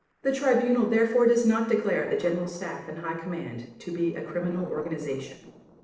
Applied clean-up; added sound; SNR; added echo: neural separator model SepFormer DNS4.